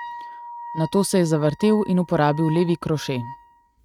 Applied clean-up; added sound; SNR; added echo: neural mask model RNNoise.